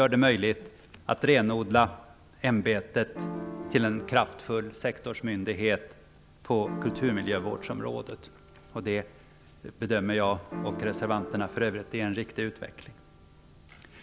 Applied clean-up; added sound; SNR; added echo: none; Piano; 13 dB; none.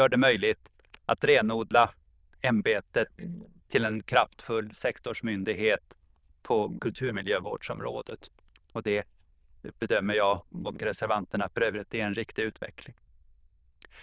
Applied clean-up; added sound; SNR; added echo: neural diffusion model UNIVERSE++.